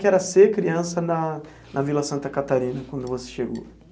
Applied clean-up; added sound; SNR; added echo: none; none; none; none.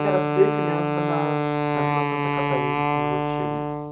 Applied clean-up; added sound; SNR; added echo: none; Wind instrument, woodwind instrument; -4 dB; reverberation time 0.2 s.